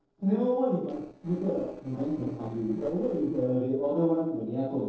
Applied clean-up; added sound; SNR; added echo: neural separator model SepFormer DNS4.